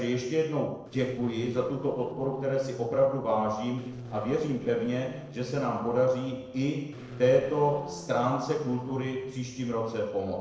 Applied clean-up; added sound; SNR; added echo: neural separator model SepFormer DNS4.